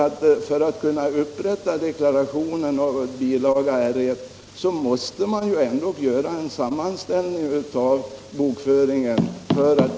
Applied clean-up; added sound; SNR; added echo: none; none; none; none.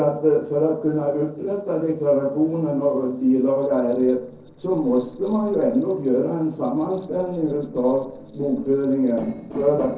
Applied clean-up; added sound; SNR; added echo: neural separator model SepFormer DNS4.